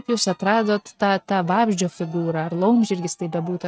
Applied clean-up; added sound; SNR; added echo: neural mask model RNNoise.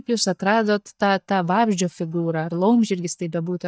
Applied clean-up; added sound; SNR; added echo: neural mask model DeepFilterNet 3.